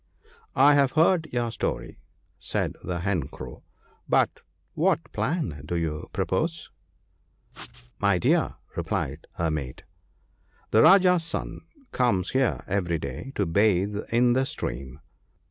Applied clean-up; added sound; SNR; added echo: none; Writing; 13 dB; none.